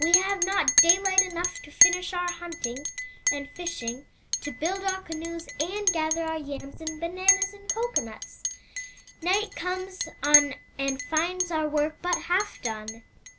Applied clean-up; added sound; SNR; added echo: none; Chink, clink; -2 dB; none.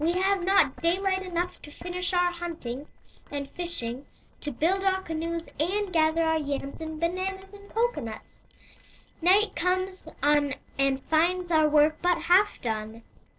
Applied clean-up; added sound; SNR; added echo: neural separator model SepFormer DNS4.